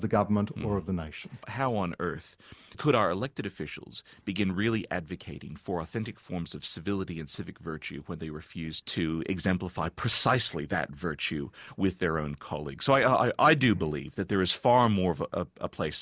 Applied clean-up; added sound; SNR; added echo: none; none; none; none.